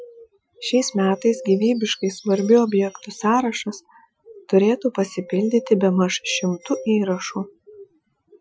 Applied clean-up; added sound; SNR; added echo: classical method Wiener filter.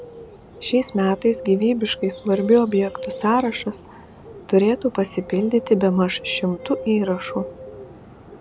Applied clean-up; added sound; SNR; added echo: none; Bird + Glass; 15 dB; none.